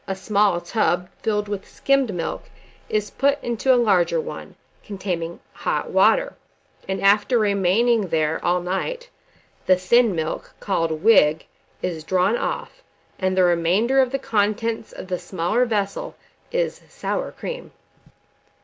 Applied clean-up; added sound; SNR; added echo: none; none; none; none.